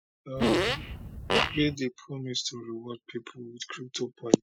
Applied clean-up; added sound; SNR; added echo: classical method spectral subtraction.